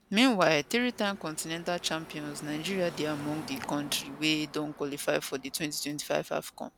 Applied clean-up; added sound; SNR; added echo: none; Car passing by / Traffic noise, roadway noise; 17 dB; none.